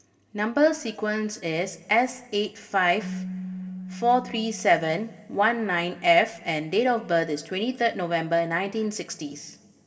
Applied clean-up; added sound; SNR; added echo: none; Keyboard (musical); 17 dB; reverberation time 2.7 s.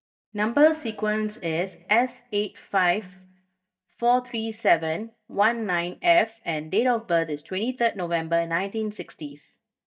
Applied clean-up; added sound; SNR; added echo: neural mask model DeepFilterNet 3.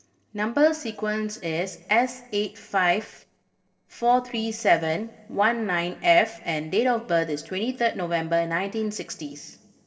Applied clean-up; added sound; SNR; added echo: neural separator model SepFormer DNS4.